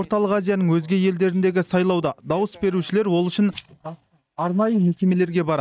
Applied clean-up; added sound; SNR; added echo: neural mask model DeepFilterNet 3.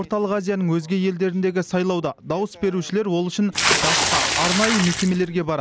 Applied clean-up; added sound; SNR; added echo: none; Water / Splash, splatter; -1 dB; none.